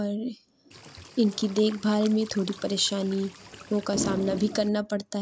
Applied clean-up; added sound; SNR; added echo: none; Cricket / Water; 20 dB; none.